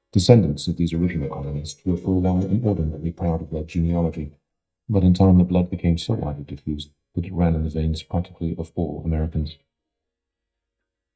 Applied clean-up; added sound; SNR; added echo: neural mask model DeepFilterNet 3.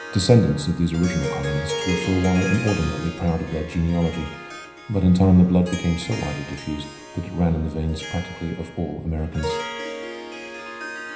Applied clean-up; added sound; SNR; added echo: none; Harp; 11 dB; reverberation time 0.9 s.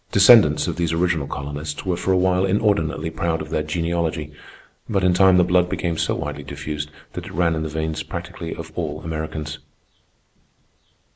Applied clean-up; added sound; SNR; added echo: none; none; none; none.